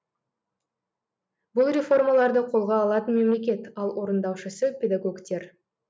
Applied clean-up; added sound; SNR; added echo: none; none; none; none.